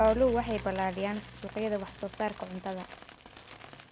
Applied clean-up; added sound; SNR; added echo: none; Coin (dropping) + Bowed string instrument; 12 dB; none.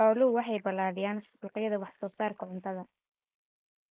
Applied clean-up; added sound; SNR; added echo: neural mask model Resemble Enhance denoiser.